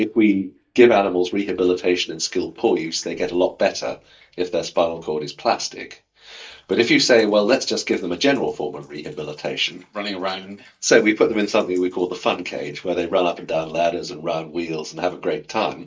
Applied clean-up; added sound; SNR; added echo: neural mask model DeepFilterNet 3.